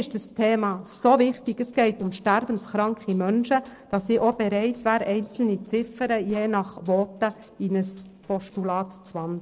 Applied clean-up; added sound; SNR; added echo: neural separator model SepFormer DNS4.